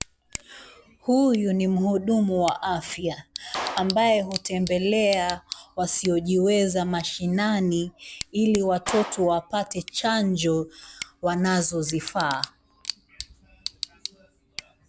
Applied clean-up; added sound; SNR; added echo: none; Clapping + Tick / Bicycle; 14 dB; none.